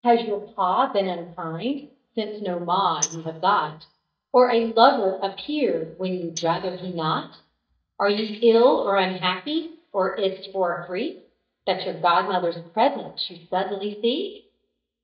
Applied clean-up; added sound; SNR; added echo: neural mask model DeepFilterNet 3.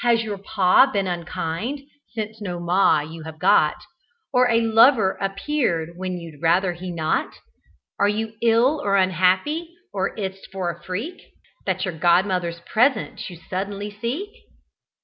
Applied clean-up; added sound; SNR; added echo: none; none; none; none.